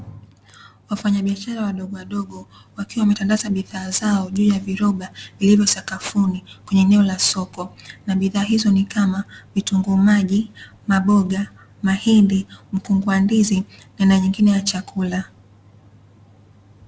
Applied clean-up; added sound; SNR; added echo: none; none; none; none.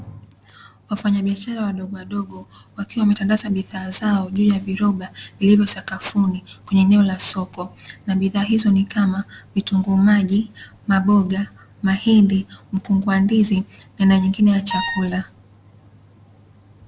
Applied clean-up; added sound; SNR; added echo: none; Wind instrument, woodwind instrument; 7 dB; none.